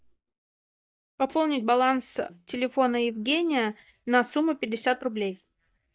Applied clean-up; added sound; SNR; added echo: neural mask model DeepFilterNet 3.